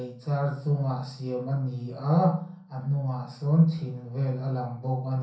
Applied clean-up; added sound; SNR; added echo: none; none; none; reverberation time 0.6 s.